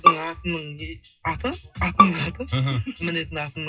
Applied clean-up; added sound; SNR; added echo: classical method WPE with log-MMSE.